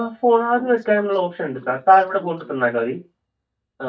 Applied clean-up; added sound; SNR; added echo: neural mask model DeepFilterNet 3.